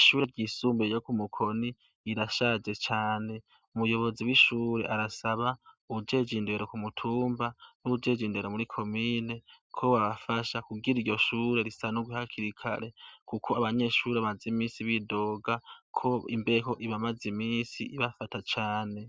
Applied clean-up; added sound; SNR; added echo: none; none; none; none.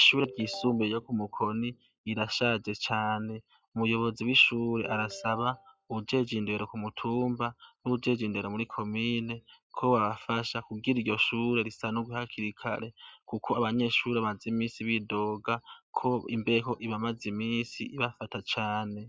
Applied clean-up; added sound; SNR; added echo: classical method log-MMSE.